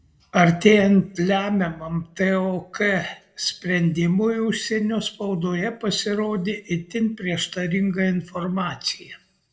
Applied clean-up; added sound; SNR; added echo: none; none; none; reverberation time 0.4 s.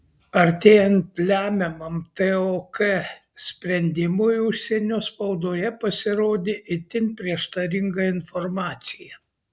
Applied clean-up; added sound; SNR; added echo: none; none; none; none.